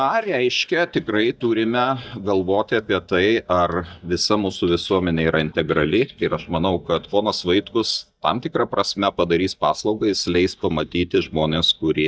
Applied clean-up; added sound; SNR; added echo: neural mask model DeepFilterNet 3.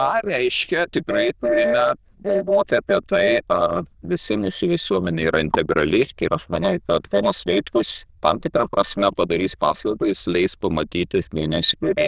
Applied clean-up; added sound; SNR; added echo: neural diffusion model UNIVERSE++.